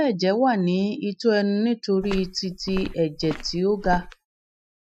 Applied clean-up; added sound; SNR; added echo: classical method Wiener filter.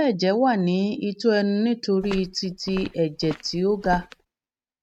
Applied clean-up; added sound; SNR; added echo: neural mask model RNNoise.